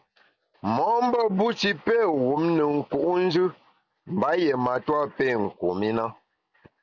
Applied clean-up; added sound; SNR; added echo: none; none; none; none.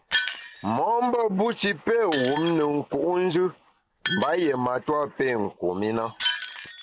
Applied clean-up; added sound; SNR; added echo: none; Shatter; 7 dB; none.